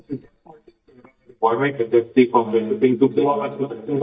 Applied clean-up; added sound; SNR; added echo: neural mask model DeepFilterNet 3.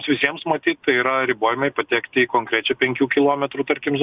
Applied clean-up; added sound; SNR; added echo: none; none; none; none.